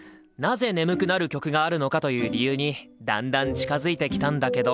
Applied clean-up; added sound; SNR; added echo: none; none; none; none.